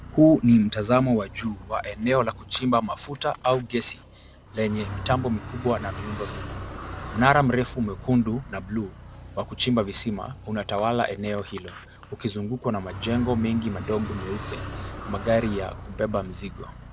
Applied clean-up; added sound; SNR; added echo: none; Car; 13 dB; none.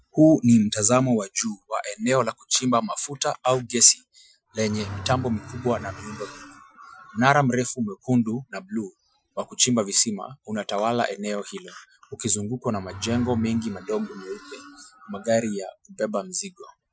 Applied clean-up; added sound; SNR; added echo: classical method Wiener filter.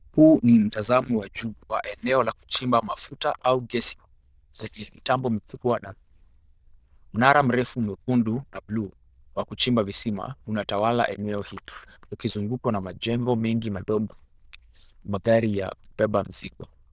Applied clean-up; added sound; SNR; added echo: neural diffusion model UNIVERSE++.